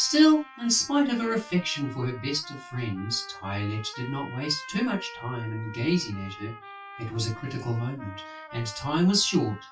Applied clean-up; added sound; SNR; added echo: classical method WPE with log-MMSE.